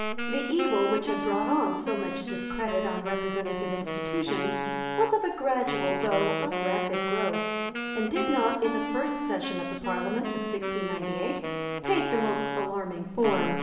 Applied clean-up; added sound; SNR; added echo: none; Wind instrument, woodwind instrument; 2 dB; reverberation time 1.1 s.